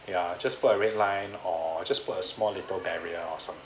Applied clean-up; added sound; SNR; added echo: none; none; none; none.